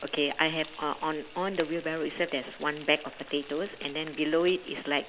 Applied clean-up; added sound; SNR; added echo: none; Frying (food); 17 dB; none.